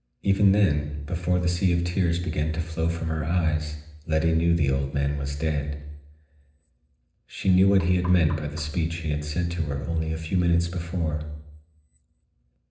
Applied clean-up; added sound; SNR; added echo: neural separator model SepFormer DNS4.